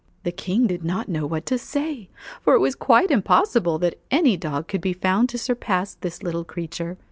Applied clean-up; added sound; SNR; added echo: none; none; none; none.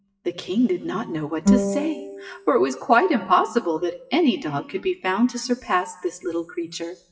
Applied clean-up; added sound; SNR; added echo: classical method WPE with log-MMSE.